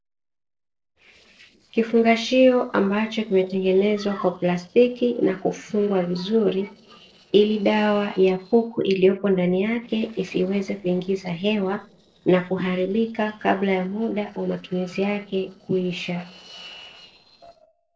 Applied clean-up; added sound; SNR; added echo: neural separator model SepFormer DNS4.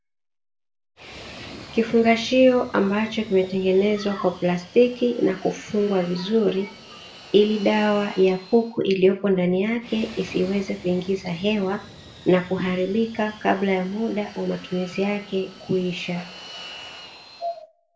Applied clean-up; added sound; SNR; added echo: none; Fixed-wing aircraft, airplane; 20 dB; reverberation time 0.4 s.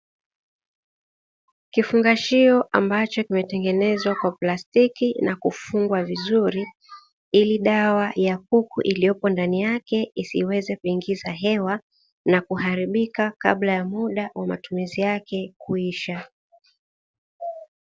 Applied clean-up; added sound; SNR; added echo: none; none; none; none.